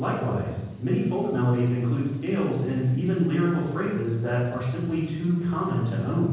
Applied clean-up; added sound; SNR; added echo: none; Cricket; 13 dB; reverberation time 1.3 s.